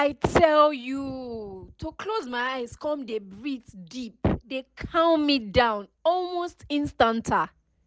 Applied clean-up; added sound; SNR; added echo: none; none; none; none.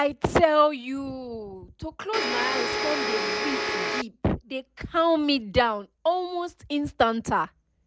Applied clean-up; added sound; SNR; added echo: none; Domestic sounds, home sounds; 1 dB; none.